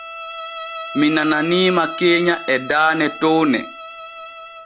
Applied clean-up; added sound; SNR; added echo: none; Bowed string instrument; 12 dB; none.